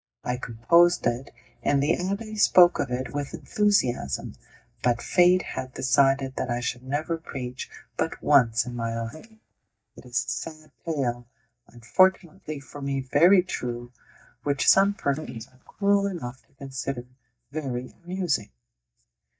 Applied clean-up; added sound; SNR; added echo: neural mask model DeepFilterNet 3.